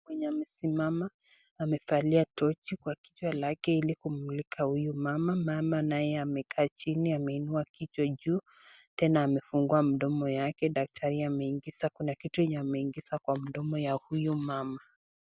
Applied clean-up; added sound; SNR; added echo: none; none; none; none.